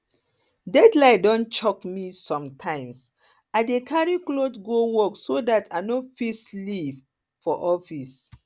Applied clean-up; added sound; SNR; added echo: none; none; none; none.